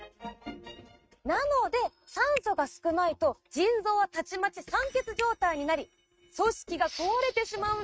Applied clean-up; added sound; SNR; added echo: neural mask model RNNoise.